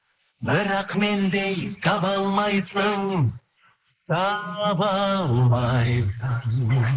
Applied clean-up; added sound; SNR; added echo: neural mask model Resemble Enhance denoiser.